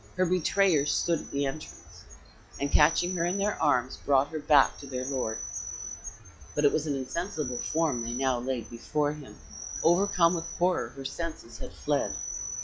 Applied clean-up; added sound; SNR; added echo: classical method log-MMSE.